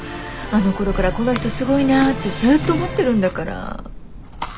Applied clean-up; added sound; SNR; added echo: none; Thunder / Rain; 11 dB; none.